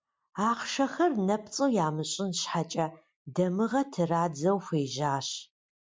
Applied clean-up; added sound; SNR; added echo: none; none; none; none.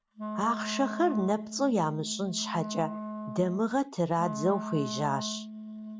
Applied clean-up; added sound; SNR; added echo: none; Wind instrument, woodwind instrument; 8 dB; none.